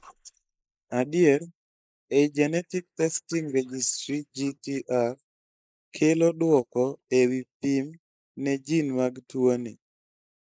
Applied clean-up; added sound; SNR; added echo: neural mask model Resemble Enhance denoiser.